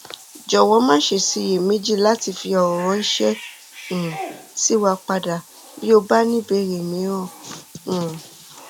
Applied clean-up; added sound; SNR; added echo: none; Bathtub (filling or washing) / Cat; 20 dB; none.